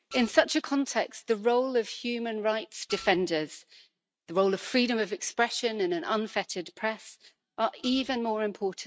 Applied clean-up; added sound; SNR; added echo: neural mask model RNNoise.